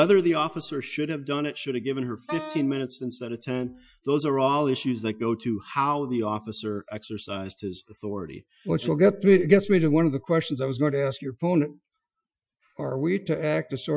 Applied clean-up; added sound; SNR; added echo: classical method Wiener filter.